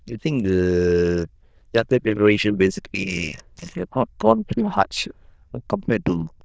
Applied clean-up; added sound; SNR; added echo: neural diffusion model UNIVERSE++.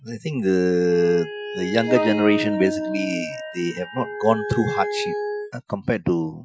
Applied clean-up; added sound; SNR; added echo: classical method Wiener filter.